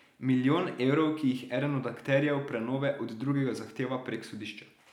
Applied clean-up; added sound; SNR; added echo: none; none; none; none.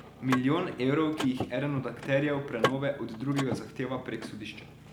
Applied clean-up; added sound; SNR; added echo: none; Mechanisms / Car; 7 dB; none.